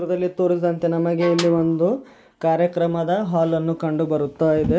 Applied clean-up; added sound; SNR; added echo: none; Bowed string instrument + Snare drum; 16 dB; none.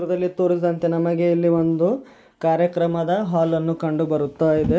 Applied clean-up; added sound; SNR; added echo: none; none; none; none.